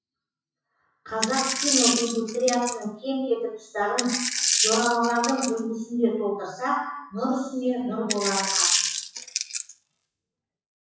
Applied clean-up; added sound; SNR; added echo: classical method WPE with log-MMSE.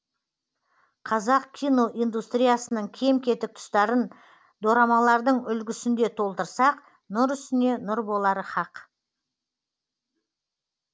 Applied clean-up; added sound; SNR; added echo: none; none; none; none.